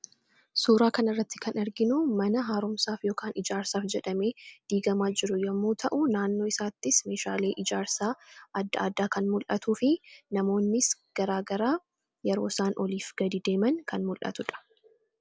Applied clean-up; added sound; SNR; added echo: none; none; none; none.